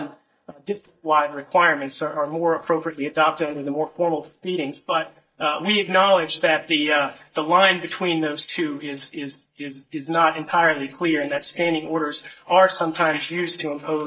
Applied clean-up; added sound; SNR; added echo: neural mask model DeepFilterNet 3.